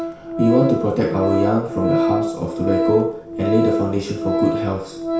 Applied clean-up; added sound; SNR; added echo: none; Organ; 1 dB; reverberation time 0.6 s.